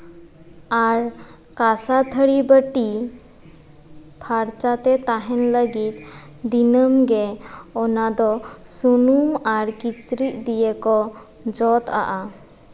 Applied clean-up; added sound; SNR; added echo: none; none; none; none.